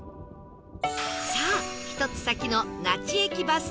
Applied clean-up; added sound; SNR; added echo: none; Thunder; 15 dB; none.